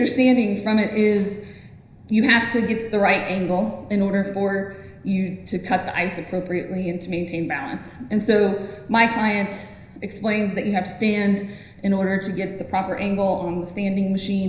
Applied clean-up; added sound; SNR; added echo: none; none; none; reverberation time 0.9 s.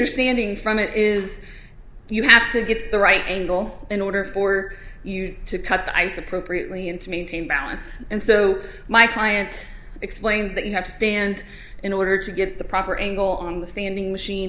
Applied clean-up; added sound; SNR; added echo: none; none; none; none.